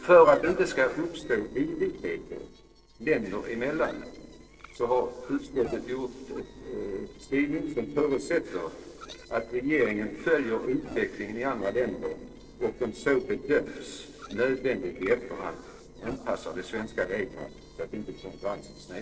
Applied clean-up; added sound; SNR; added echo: neural separator model SepFormer DNS4.